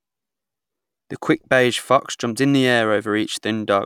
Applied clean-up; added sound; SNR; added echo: none; none; none; none.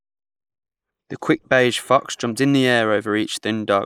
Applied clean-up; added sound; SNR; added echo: neural mask model Resemble Enhance denoiser.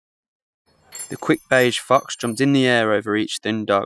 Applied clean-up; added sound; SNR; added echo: classical method Wiener filter.